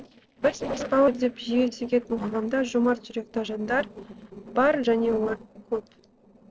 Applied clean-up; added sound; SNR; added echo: neural separator model SepFormer DNS4.